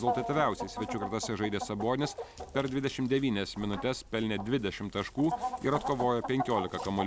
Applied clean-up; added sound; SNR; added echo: none; Chicken, rooster; 7 dB; none.